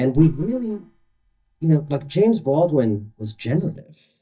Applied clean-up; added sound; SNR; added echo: neural mask model DeepFilterNet 3.